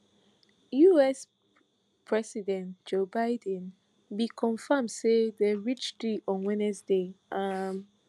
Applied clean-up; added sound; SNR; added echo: none; none; none; none.